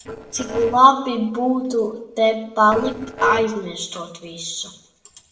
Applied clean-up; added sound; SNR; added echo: neural separator model SepFormer DNS4.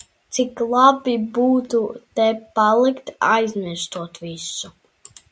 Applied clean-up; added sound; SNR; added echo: none; none; none; none.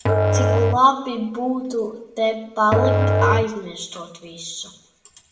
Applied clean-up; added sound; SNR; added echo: none; Musical instrument; -1 dB; reverberation time 0.8 s.